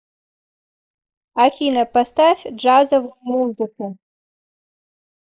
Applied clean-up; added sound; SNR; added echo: neural mask model Resemble Enhance denoiser.